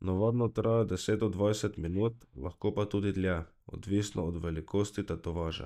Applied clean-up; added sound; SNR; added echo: neural mask model DeepFilterNet 3.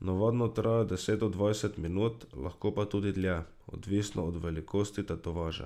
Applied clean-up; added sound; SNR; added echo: none; none; none; none.